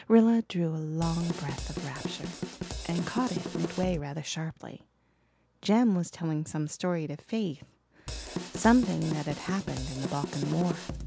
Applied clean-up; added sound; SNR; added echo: none; Drum kit; 7 dB; none.